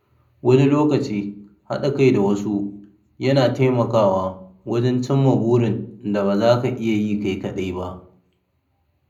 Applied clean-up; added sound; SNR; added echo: none; none; none; reverberation time 0.5 s.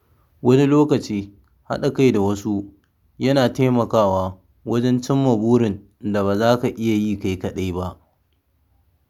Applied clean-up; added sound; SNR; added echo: none; none; none; none.